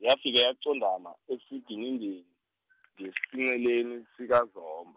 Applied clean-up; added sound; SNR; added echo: none; none; none; none.